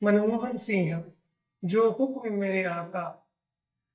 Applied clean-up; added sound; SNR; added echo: neural mask model DeepFilterNet 3.